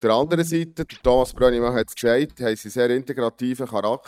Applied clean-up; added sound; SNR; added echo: neural mask model DeepFilterNet 3.